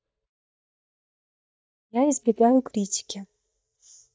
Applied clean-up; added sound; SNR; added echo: neural mask model DeepFilterNet 3.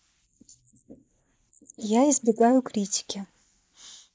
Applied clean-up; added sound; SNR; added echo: neural mask model Resemble Enhance denoiser.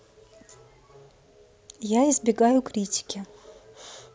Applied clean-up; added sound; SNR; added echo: none; none; none; none.